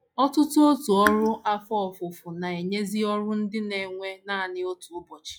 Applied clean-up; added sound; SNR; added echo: classical method log-MMSE.